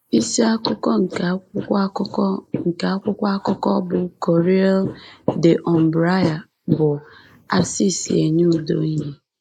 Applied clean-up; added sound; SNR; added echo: neural mask model Resemble Enhance denoiser.